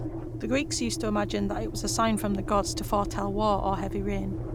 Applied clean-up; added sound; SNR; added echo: none; Engine; 4 dB; none.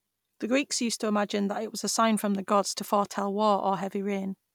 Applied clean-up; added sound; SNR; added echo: none; none; none; none.